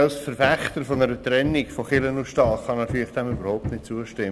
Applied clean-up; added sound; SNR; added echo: none; Hammer; 12 dB; none.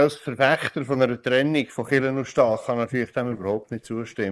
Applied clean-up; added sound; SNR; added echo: neural mask model Resemble Enhance denoiser.